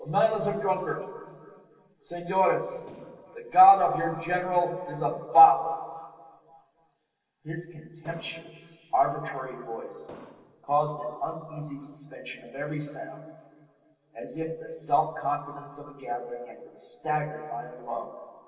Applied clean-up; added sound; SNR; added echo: neural separator model SepFormer DNS4.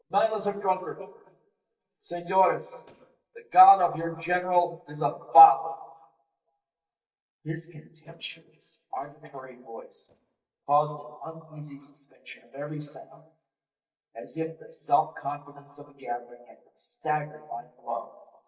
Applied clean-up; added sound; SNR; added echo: neural mask model DeepFilterNet 3.